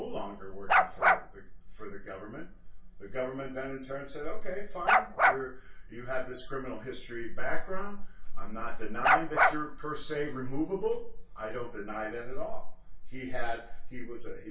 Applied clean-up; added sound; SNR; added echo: none; Bark; -5 dB; reverberation time 0.2 s.